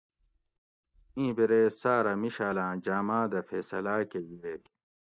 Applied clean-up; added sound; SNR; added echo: neural mask model DeepFilterNet 3.